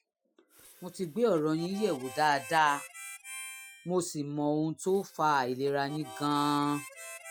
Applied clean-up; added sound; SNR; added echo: classical method Wiener filter.